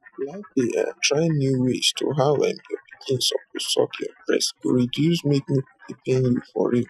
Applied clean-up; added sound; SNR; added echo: classical method Wiener filter.